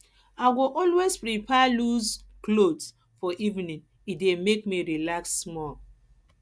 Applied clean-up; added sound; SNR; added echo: none; none; none; none.